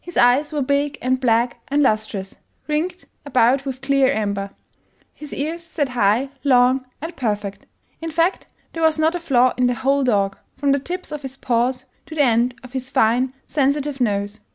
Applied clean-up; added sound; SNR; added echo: none; none; none; none.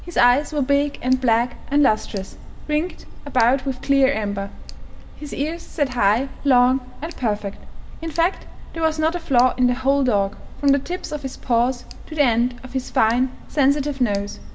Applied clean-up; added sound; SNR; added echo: none; Tick; 10 dB; reverberation time 1.9 s.